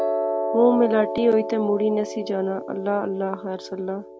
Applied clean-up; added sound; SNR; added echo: none; Piano; 6 dB; none.